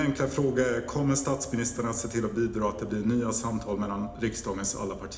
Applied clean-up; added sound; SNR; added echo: none; Aircraft; 17 dB; reverberation time 0.8 s.